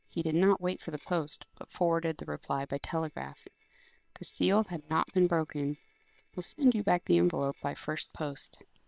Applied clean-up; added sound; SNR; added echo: neural separator model SepFormer WHAM!.